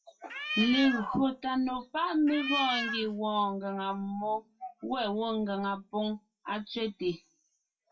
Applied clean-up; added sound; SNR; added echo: classical method WPE with log-MMSE.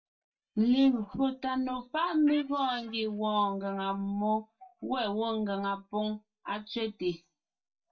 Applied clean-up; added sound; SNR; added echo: neural mask model DeepFilterNet 3.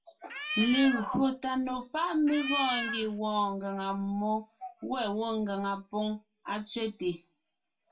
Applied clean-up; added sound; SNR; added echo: none; Cat; 4 dB; reverberation time 0.2 s.